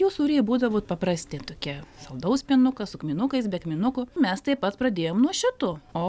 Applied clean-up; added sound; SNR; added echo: none; none; none; none.